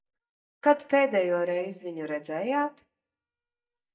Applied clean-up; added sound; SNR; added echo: neural mask model DeepFilterNet 3.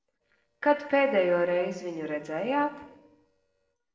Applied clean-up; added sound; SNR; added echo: neural separator model SepFormer DNS4.